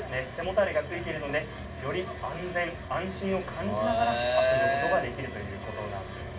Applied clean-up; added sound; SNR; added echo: none; none; none; reverberation time 0.2 s.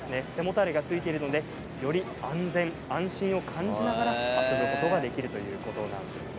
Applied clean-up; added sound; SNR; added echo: none; none; none; none.